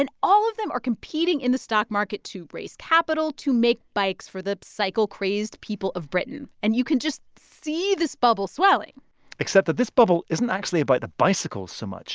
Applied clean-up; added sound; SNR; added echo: none; none; none; none.